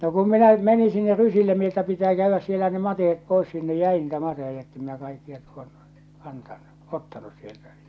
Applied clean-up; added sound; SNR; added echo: none; none; none; none.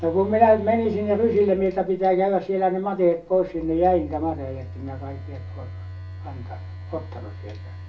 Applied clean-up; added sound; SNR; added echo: none; Telephone; 14 dB; reverberation time 0.2 s.